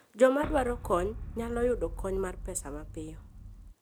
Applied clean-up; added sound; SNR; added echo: none; Boom; 9 dB; none.